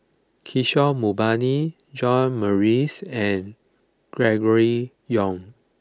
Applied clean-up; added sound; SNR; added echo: none; none; none; none.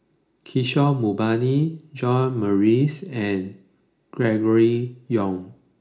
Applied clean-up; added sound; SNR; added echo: none; none; none; reverberation time 0.4 s.